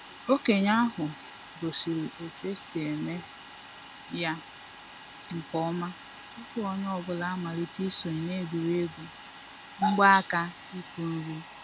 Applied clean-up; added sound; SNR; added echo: none; Domestic sounds, home sounds; 16 dB; none.